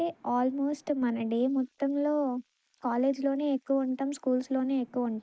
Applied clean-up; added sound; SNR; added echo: neural mask model Resemble Enhance denoiser.